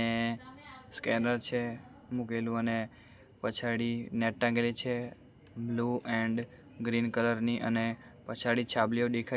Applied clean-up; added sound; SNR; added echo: none; none; none; none.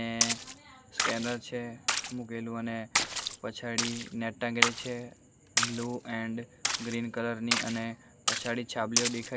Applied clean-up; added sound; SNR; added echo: none; Splash, splatter; -2 dB; none.